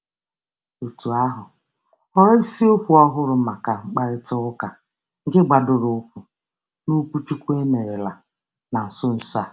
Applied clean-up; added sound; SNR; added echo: none; none; none; none.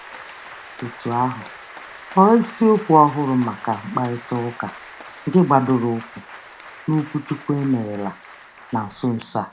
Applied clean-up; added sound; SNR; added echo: none; Applause; 18 dB; none.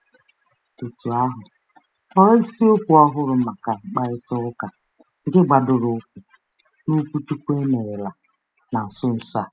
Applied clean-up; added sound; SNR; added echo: classical method spectral subtraction.